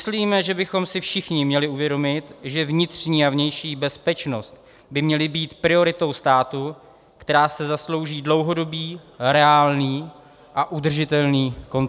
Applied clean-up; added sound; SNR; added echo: none; none; none; none.